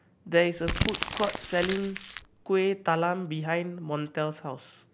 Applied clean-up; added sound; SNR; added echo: none; Crumpling, crinkling; 3 dB; none.